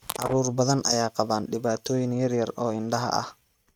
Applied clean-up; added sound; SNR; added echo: neural mask model RNNoise.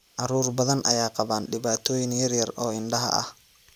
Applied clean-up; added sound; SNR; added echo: none; none; none; none.